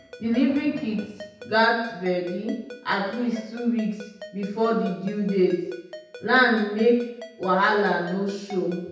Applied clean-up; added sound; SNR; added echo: none; Ringtone; 18 dB; reverberation time 0.8 s.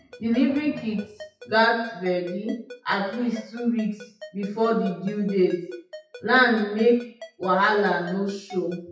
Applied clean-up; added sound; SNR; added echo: classical method WPE with log-MMSE.